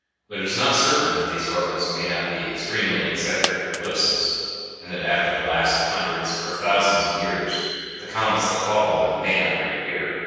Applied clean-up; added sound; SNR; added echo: none; Coin (dropping); 9 dB; reverberation time 2.2 s.